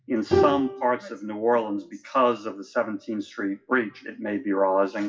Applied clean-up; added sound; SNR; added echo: classical method WPE with log-MMSE.